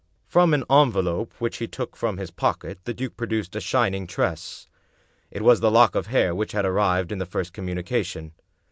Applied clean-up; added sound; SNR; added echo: none; none; none; none.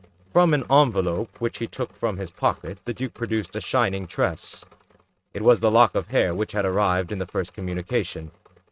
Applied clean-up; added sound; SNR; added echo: neural mask model RNNoise.